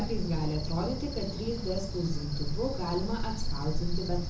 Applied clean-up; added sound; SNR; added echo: none; Cricket; -1 dB; reverberation time 0.6 s.